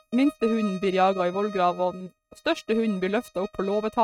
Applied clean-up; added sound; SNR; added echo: neural mask model RNNoise.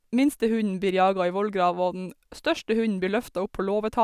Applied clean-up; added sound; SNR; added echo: none; none; none; none.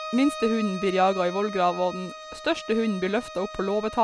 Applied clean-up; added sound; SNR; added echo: none; Bowed string instrument; 12 dB; none.